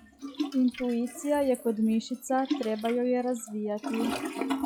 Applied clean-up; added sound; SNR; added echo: classical method log-MMSE.